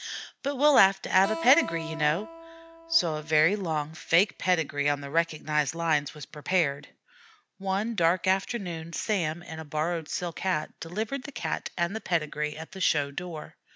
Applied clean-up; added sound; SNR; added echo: none; Acoustic guitar; 12 dB; none.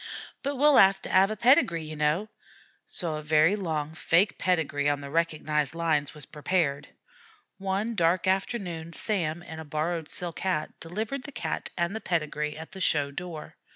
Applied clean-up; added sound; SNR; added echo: none; none; none; none.